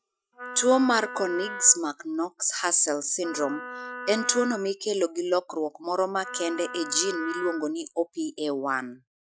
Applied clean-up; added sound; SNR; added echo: classical method Wiener filter.